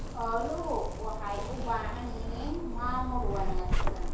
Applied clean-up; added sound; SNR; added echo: none; Zipper (clothing); -4 dB; reverberation time 2.3 s.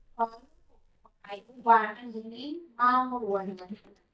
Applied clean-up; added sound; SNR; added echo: neural mask model DeepFilterNet 3.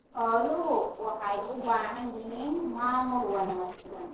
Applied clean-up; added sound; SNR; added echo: neural separator model SepFormer DNS4.